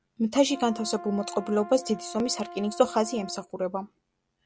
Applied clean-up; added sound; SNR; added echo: none; Brass instrument; 14 dB; none.